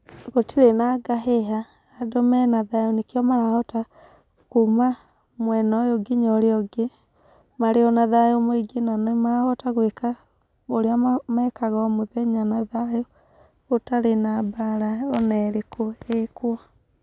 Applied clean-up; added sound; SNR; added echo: none; none; none; none.